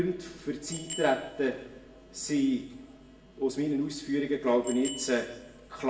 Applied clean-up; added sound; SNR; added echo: none; Bicycle bell; 16 dB; reverberation time 0.7 s.